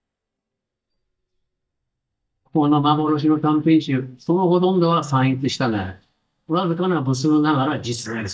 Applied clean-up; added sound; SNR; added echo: neural mask model DeepFilterNet 3.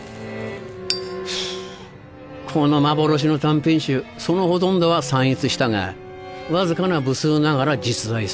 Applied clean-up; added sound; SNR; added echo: none; none; none; none.